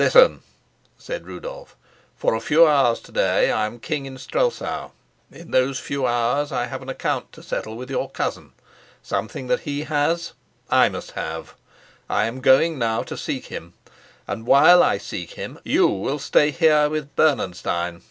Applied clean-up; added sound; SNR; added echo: none; none; none; none.